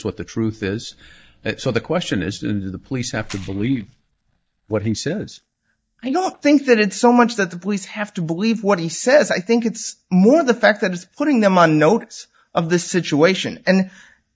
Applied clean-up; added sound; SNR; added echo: neural mask model DeepFilterNet 3.